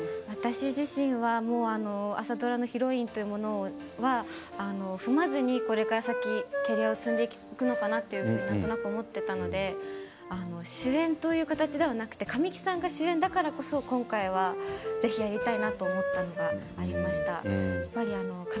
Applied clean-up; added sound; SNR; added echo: none; Wind instrument, woodwind instrument; 5 dB; none.